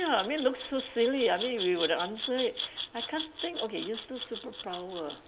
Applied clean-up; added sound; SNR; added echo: none; Glass; 8 dB; none.